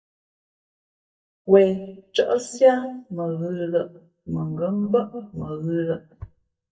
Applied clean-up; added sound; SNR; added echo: neural mask model DeepFilterNet 3.